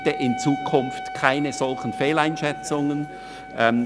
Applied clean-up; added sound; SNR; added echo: none; Wind instrument, woodwind instrument; 10 dB; none.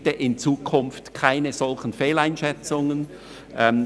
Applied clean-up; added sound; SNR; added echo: none; none; none; none.